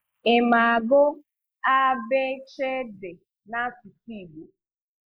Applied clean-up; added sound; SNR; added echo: neural mask model Resemble Enhance denoiser.